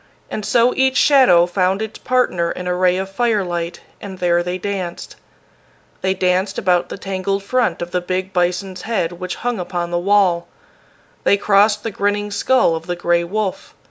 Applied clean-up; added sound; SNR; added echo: none; none; none; none.